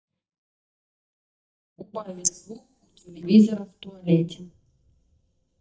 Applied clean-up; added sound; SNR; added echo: neural mask model DeepFilterNet 3.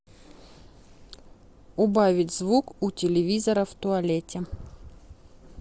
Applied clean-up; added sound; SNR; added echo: none; none; none; none.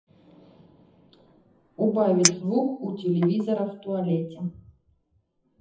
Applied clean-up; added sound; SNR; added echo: classical method WPE with log-MMSE.